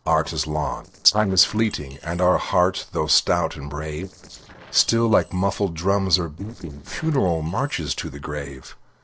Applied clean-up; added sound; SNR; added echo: neural separator model SepFormer DNS4.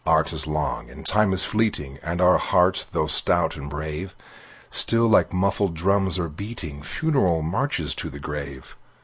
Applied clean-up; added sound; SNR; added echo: none; none; none; none.